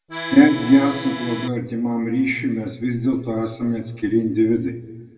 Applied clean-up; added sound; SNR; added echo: none; Accordion; 9 dB; reverberation time 1.2 s.